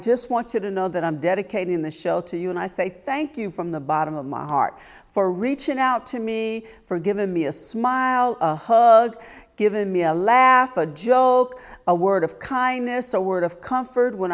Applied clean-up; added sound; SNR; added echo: none; none; none; none.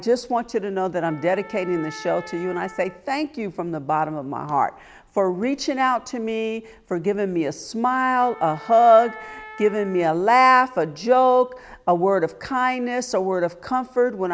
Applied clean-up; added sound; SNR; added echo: none; Wind instrument, woodwind instrument; 18 dB; none.